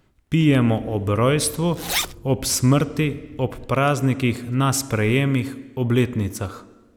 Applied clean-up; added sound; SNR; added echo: none; Zipper (clothing); 13 dB; none.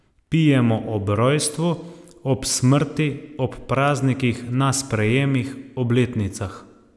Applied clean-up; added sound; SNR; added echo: none; none; none; none.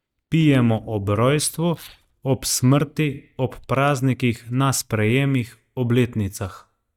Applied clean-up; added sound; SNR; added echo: neural mask model DeepFilterNet 3.